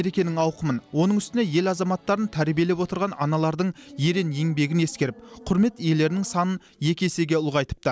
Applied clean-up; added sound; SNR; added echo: none; none; none; none.